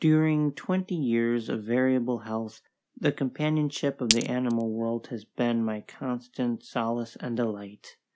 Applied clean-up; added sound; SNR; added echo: none; Glass; 4 dB; none.